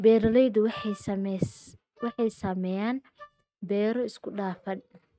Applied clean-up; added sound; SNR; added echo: neural mask model RNNoise.